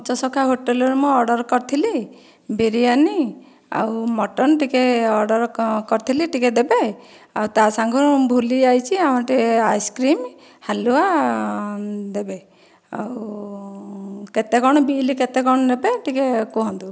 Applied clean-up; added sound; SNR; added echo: none; none; none; none.